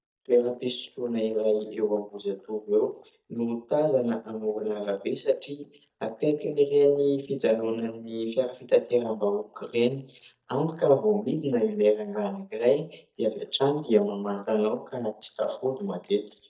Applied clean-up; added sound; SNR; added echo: neural mask model DeepFilterNet 3.